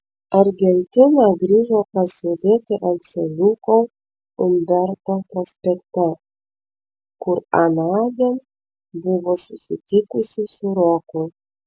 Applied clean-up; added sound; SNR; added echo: none; none; none; none.